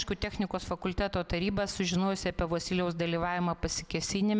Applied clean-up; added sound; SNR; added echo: none; none; none; none.